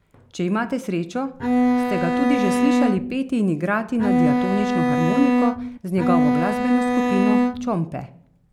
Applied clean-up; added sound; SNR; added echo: none; Bowed string instrument; -4 dB; none.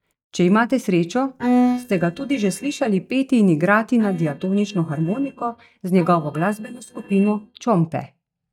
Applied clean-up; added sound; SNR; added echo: neural mask model DeepFilterNet 3.